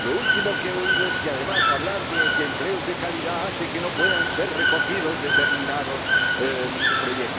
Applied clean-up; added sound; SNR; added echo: none; Water / Bird; -5 dB; none.